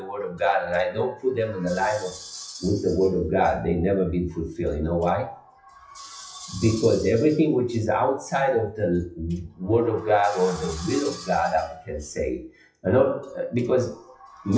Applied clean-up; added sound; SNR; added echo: classical method WPE with log-MMSE.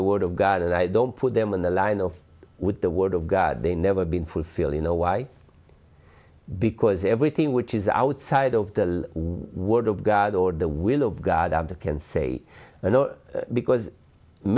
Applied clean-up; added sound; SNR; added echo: none; none; none; none.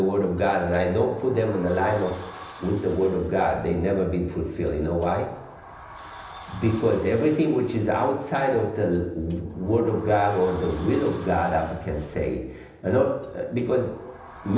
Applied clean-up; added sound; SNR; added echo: none; Sliding door; 19 dB; reverberation time 0.9 s.